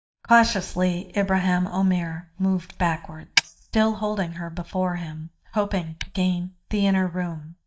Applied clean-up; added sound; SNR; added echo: neural mask model DeepFilterNet 3.